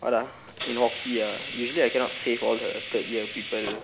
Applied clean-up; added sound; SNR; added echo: none; Hiss; 9 dB; none.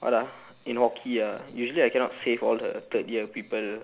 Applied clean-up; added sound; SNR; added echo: none; none; none; none.